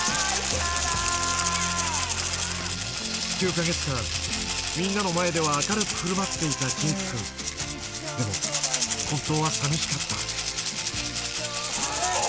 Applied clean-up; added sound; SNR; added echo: none; Rattle (instrument); 0 dB; none.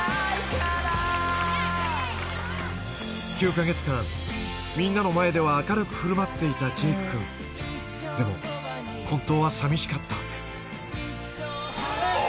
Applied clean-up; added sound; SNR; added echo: none; none; none; none.